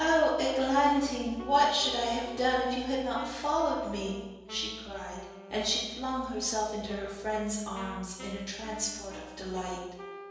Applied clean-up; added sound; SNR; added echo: none; Wind instrument, woodwind instrument; 17 dB; reverberation time 1.2 s.